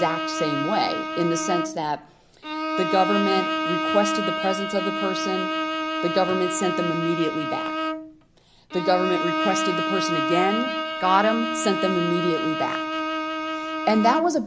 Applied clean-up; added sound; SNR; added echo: none; Bowed string instrument; 1 dB; none.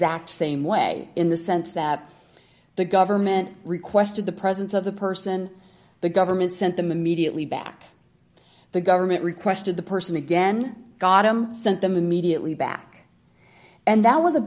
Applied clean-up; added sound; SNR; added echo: none; none; none; none.